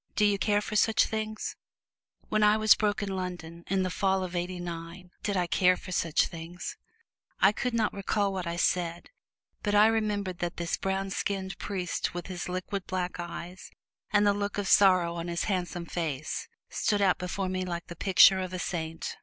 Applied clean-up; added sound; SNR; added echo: none; none; none; none.